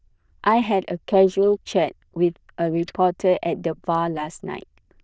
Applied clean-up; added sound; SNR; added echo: neural diffusion model UNIVERSE++.